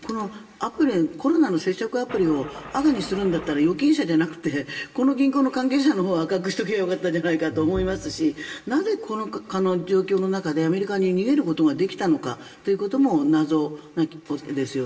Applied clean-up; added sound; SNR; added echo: none; Engine starting / Car; 16 dB; reverberation time 0.8 s.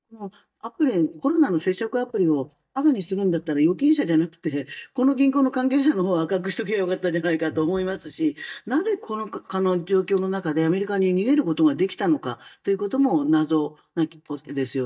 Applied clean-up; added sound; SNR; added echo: neural mask model DeepFilterNet 3.